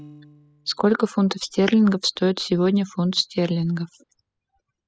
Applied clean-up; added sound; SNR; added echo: classical method spectral subtraction.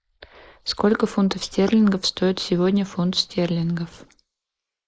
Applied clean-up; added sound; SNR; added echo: neural mask model Resemble Enhance denoiser.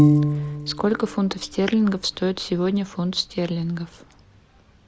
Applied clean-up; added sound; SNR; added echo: none; Piano; 1 dB; none.